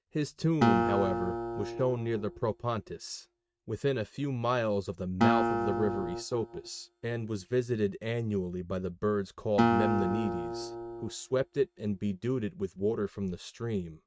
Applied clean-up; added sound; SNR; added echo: neural mask model RNNoise.